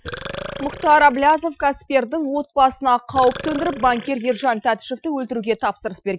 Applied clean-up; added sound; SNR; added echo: classical method Wiener filter.